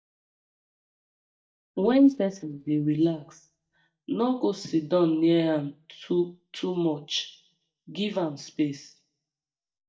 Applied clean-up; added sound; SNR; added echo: neural mask model DeepFilterNet 3.